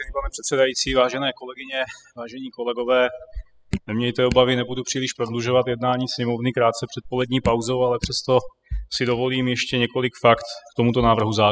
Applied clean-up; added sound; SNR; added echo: classical method spectral subtraction.